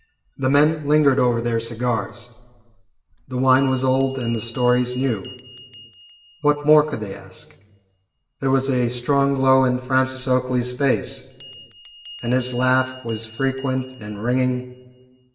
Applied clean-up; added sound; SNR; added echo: none; Bell; 15 dB; reverberation time 1.1 s.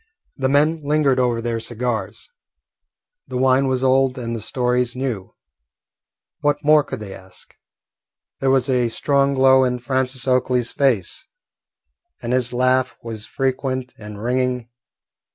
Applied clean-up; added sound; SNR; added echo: none; none; none; none.